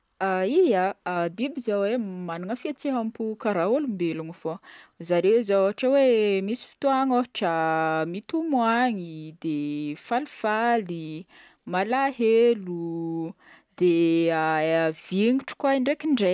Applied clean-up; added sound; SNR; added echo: none; Cricket; 12 dB; none.